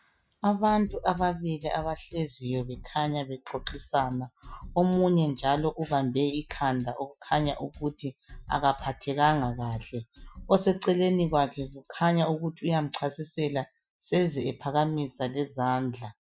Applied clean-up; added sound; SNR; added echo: classical method Wiener filter.